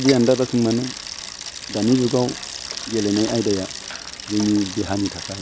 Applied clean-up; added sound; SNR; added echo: none; Bicycle + Cutlery, silverware; 10 dB; none.